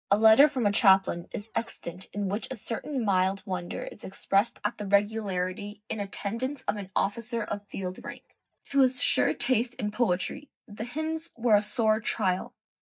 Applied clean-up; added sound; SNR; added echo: neural mask model DeepFilterNet 3.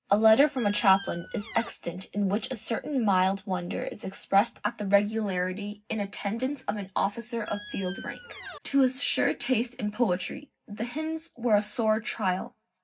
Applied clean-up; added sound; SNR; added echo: none; Squeak; 13 dB; reverberation time 0.4 s.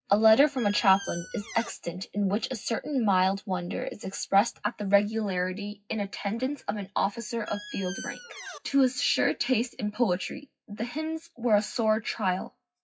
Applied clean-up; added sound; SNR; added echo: classical method WPE with log-MMSE.